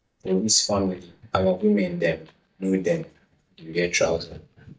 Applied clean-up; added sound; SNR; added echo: neural mask model DeepFilterNet 3.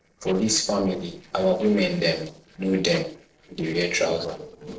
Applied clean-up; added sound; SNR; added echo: neural separator model SepFormer DNS4.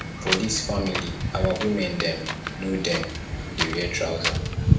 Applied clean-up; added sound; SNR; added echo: none; Wind; -1 dB; reverberation time 0.5 s.